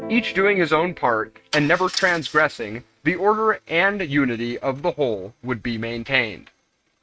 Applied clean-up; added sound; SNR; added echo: neural mask model RNNoise.